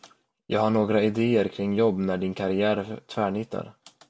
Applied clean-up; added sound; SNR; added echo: none; none; none; none.